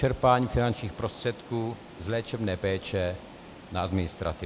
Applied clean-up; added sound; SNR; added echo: none; Water; 18 dB; none.